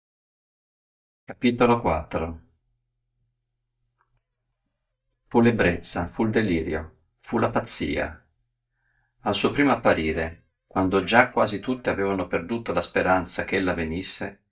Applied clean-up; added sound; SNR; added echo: neural mask model DeepFilterNet 3.